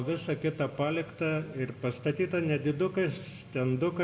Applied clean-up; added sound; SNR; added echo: none; none; none; reverberation time 1.1 s.